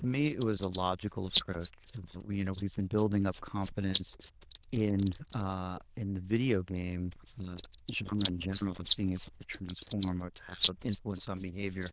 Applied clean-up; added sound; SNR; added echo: neural diffusion model UNIVERSE++.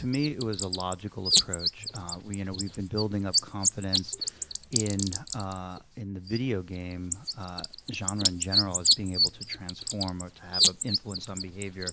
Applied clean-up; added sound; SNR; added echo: none; Bird; -3 dB; none.